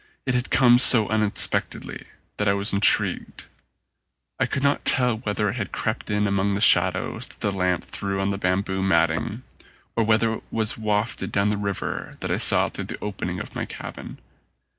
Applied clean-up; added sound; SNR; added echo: none; none; none; none.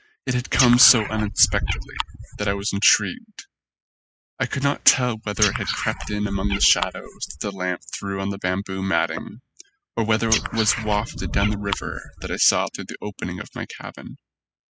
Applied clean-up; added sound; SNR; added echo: classical method spectral subtraction.